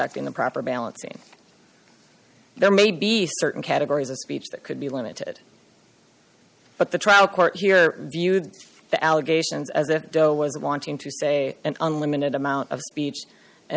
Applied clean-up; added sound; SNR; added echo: none; none; none; none.